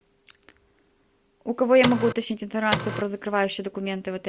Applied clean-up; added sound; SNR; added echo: none; Printer; 0 dB; none.